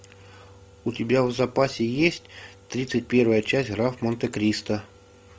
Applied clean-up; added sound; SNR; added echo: none; none; none; none.